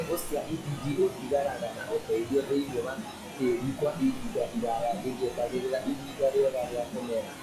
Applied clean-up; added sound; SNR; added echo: classical method log-MMSE.